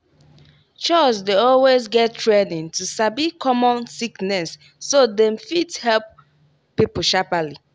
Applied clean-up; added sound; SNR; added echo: none; none; none; none.